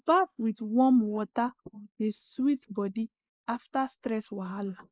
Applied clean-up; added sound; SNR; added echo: neural mask model Resemble Enhance denoiser.